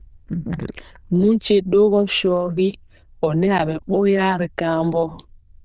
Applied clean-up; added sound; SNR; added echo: neural diffusion model UNIVERSE++.